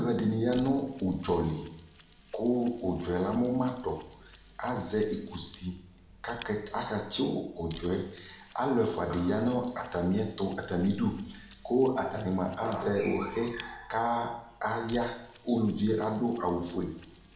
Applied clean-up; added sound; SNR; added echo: none; Mechanisms; 19 dB; reverberation time 0.7 s.